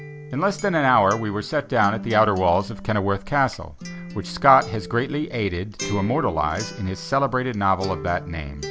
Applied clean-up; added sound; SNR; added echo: none; Acoustic guitar; 14 dB; none.